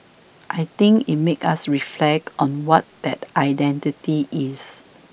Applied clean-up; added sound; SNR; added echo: none; none; none; none.